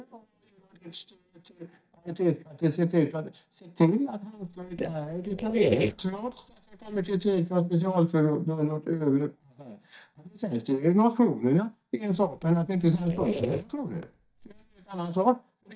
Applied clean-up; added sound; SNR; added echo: neural mask model DeepFilterNet 3.